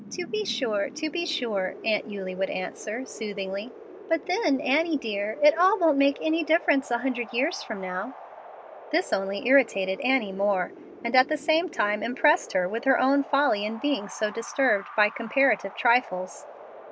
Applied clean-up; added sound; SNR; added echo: none; Wind; 17 dB; none.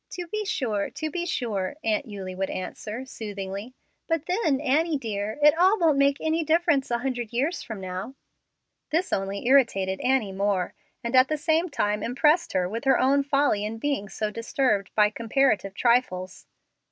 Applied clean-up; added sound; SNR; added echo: none; none; none; none.